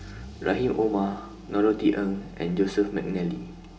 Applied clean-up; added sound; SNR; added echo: none; Engine starting / Accelerating, revving, vroom / Car; 19 dB; reverberation time 0.8 s.